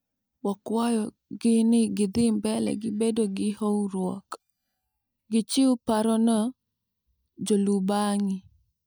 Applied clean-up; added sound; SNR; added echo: neural mask model DeepFilterNet 3.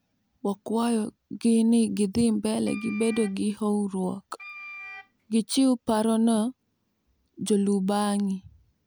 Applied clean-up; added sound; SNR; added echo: none; Wind instrument, woodwind instrument; 17 dB; none.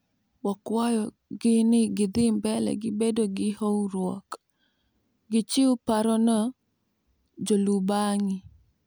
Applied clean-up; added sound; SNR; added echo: none; none; none; none.